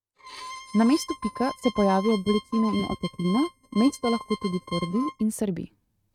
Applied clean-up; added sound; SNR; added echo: neural mask model RNNoise.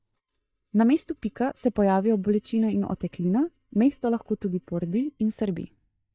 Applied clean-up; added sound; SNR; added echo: neural mask model DeepFilterNet 3.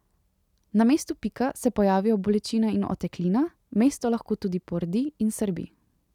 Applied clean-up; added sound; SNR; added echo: none; none; none; none.